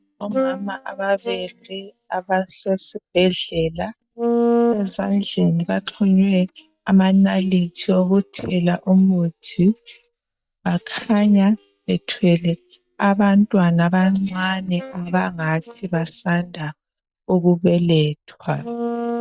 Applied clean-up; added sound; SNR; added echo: neural mask model DeepFilterNet 3.